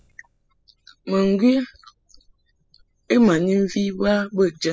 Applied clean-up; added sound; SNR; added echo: classical method spectral subtraction.